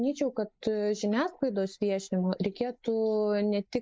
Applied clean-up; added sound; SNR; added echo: neural mask model Resemble Enhance denoiser.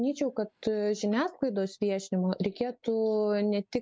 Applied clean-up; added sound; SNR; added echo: none; none; none; none.